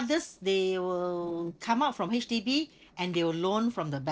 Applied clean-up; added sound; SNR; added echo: neural separator model SepFormer DNS4.